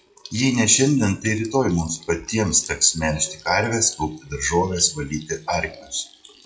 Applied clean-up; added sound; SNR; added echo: classical method WPE with log-MMSE.